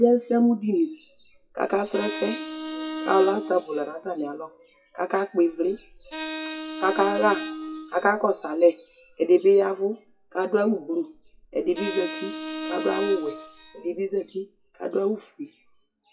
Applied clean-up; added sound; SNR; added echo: classical method WPE with log-MMSE.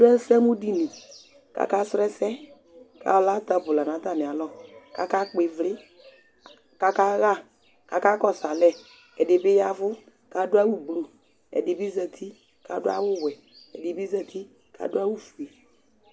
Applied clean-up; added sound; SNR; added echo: none; none; none; none.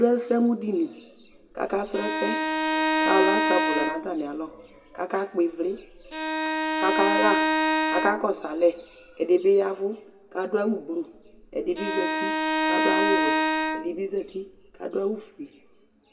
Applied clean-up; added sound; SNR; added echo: none; Bowed string instrument; -1 dB; reverberation time 1.5 s.